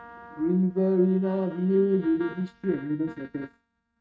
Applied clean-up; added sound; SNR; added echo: neural mask model RNNoise.